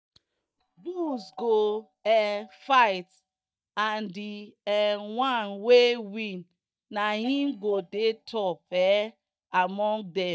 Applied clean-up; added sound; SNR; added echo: neural mask model DeepFilterNet 3.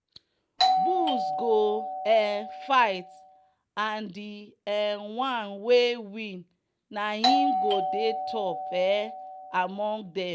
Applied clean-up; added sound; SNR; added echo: none; Doorbell; 0 dB; none.